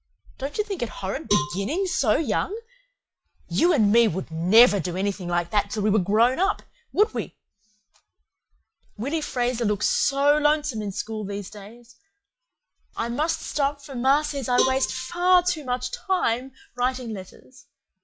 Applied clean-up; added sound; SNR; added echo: classical method log-MMSE.